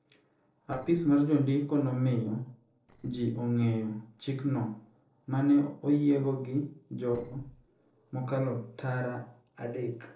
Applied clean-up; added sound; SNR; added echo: neural separator model SepFormer DNS4.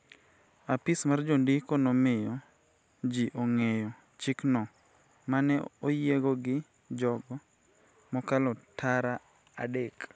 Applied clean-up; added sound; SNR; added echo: none; none; none; none.